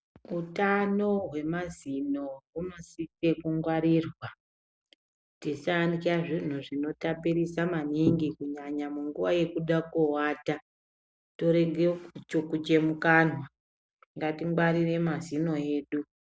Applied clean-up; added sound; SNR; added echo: none; none; none; none.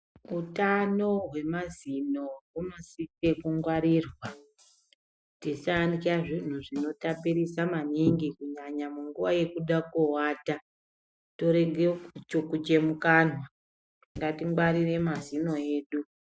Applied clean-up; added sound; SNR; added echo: classical method Wiener filter.